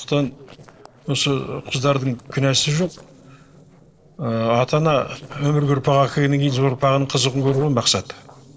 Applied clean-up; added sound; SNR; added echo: neural separator model SepFormer DNS4.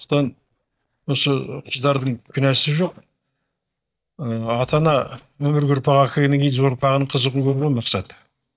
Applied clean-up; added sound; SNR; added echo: neural mask model DeepFilterNet 3.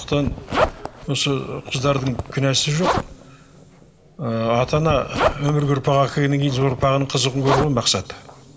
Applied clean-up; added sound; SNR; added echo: none; Zipper (clothing); 7 dB; reverberation time 2.5 s.